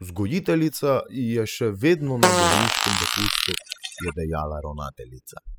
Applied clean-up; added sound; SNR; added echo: classical method spectral subtraction.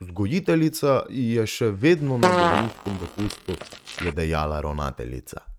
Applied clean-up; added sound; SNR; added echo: neural mask model RNNoise.